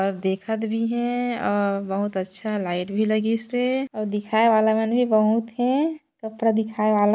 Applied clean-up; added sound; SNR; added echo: none; none; none; none.